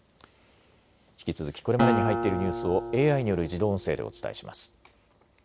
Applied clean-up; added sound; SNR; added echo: none; Acoustic guitar; 2 dB; none.